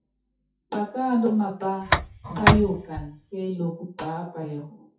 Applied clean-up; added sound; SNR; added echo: classical method WPE with log-MMSE.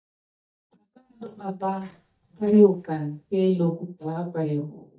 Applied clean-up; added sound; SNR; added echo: neural mask model DeepFilterNet 3.